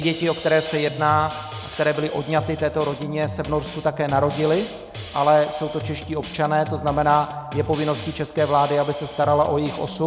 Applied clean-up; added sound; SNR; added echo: none; Drum kit; 13 dB; none.